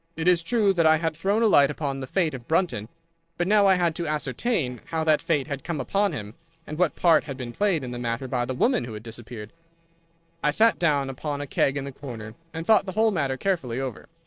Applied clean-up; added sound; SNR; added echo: neural separator model SepFormer DNS4.